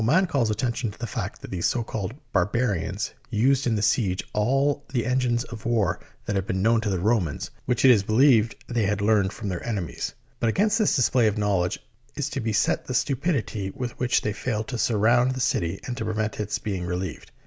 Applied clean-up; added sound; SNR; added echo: none; none; none; none.